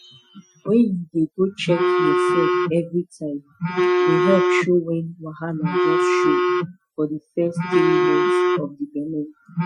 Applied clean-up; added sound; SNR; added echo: classical method Wiener filter.